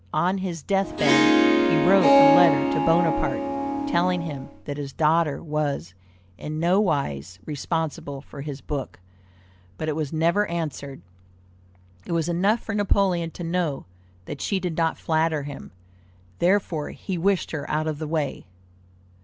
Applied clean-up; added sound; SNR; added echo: none; Harp; -5 dB; none.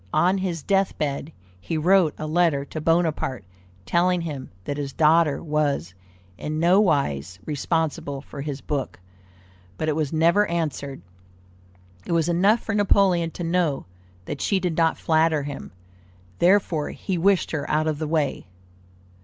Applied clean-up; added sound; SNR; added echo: none; none; none; none.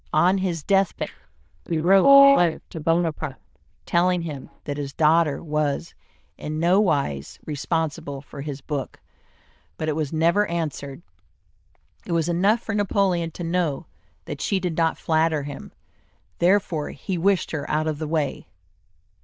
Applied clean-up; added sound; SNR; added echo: neural diffusion model UNIVERSE++.